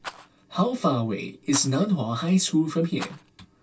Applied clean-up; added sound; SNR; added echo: none; Rattle; 19 dB; reverberation time 0.1 s.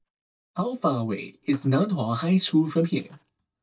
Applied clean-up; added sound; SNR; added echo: neural mask model DeepFilterNet 3.